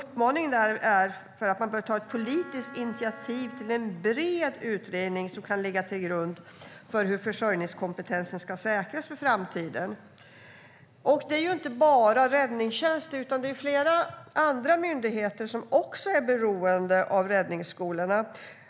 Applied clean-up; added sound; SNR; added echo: none; Wind instrument, woodwind instrument; 18 dB; none.